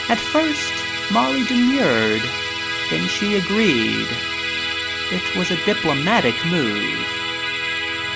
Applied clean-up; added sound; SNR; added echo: none; Musical instrument; 2 dB; none.